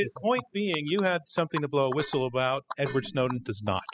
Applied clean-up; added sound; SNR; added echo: classical method spectral subtraction.